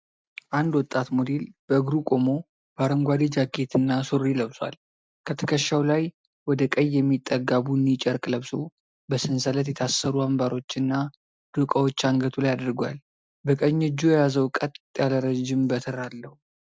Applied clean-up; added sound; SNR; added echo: none; none; none; none.